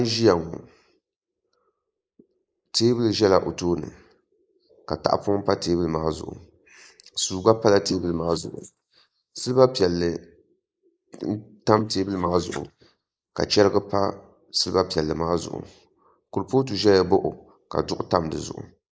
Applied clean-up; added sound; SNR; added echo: neural mask model Resemble Enhance denoiser.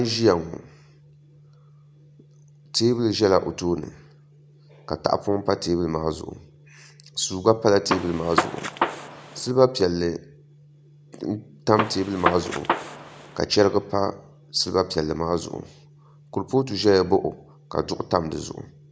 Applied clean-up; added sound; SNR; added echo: none; Gunshot, gunfire; 3 dB; none.